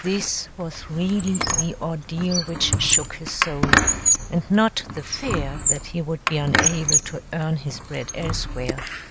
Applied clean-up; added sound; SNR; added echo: none; Squeak; -1 dB; none.